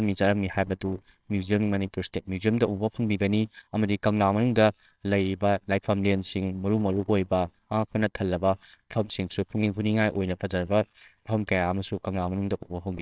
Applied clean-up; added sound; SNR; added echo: neural separator model SepFormer WHAMR!.